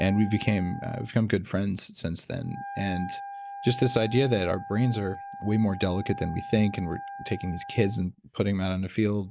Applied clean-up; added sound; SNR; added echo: none; Wind instrument, woodwind instrument; 13 dB; none.